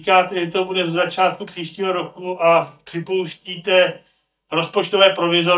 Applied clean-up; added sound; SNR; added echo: neural mask model DeepFilterNet 3.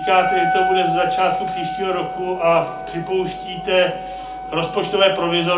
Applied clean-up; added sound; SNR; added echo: none; Wind instrument, woodwind instrument; 4 dB; reverberation time 0.4 s.